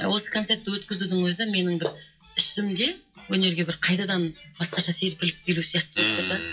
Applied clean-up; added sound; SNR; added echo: classical method WPE with log-MMSE.